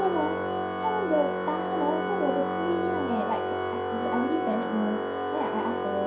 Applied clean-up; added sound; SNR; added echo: none; Organ; -1 dB; reverberation time 0.5 s.